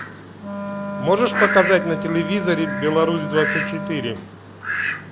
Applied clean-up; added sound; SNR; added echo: none; Wind instrument, woodwind instrument + Fowl; 4 dB; none.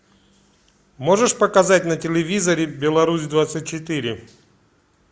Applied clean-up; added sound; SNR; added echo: none; none; none; none.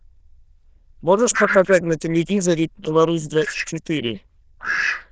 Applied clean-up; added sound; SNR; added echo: neural diffusion model UNIVERSE++.